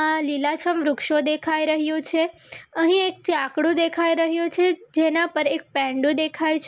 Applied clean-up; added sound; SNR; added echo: none; none; none; none.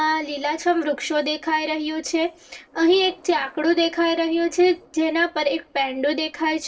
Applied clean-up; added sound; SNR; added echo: neural separator model SepFormer DNS4.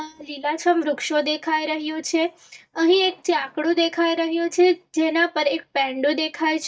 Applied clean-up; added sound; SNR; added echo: neural mask model DeepFilterNet 3.